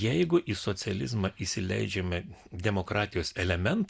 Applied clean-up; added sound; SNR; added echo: none; none; none; none.